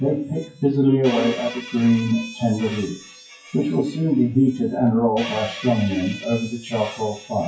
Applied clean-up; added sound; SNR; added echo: classical method WPE with log-MMSE.